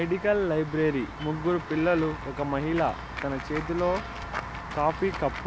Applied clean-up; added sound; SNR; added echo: none; Walk, footsteps / Run / Bell; 9 dB; none.